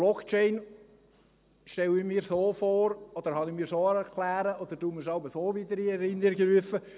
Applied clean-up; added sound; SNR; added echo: none; none; none; none.